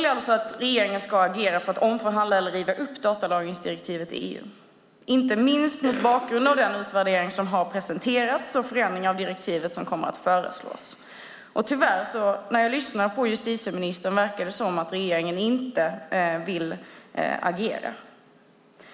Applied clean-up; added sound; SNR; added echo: none; none; none; none.